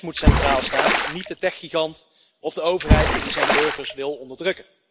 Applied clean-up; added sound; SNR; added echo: none; Water / Splash, splatter; -5 dB; none.